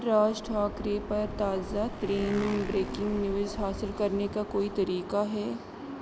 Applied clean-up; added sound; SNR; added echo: none; Motorcycle; 12 dB; none.